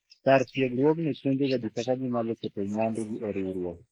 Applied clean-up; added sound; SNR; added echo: neural mask model Resemble Enhance denoiser.